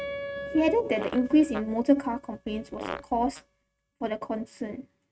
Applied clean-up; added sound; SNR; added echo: neural mask model RNNoise.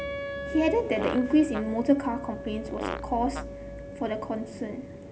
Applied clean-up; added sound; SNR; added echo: none; Wind instrument, woodwind instrument + Fart; 9 dB; none.